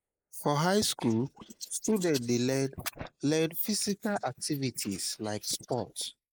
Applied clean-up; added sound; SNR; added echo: neural mask model Resemble Enhance denoiser.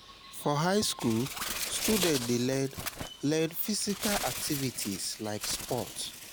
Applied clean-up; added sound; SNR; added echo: none; Bird; 7 dB; none.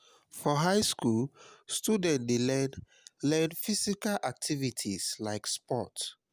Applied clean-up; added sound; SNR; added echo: none; none; none; none.